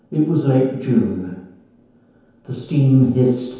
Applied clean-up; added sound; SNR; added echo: none; none; none; reverberation time 0.9 s.